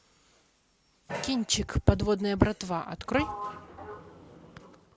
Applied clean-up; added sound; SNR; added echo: none; Sliding door; 13 dB; none.